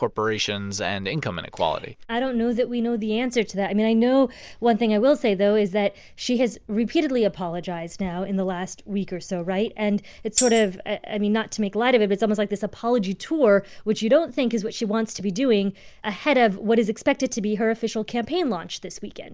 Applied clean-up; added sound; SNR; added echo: none; Tambourine; 7 dB; none.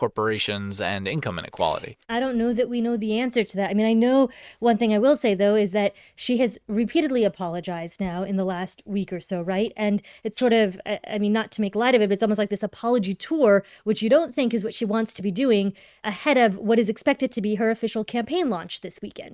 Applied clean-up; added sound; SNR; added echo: neural mask model RNNoise.